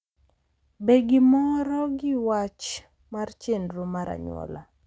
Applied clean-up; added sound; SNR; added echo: none; none; none; none.